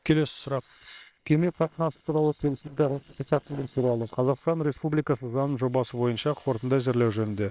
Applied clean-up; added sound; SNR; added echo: neural separator model SepFormer WHAM!.